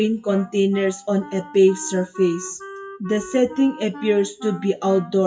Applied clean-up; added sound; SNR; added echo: classical method WPE with log-MMSE.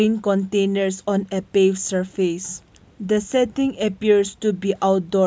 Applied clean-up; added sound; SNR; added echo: none; none; none; none.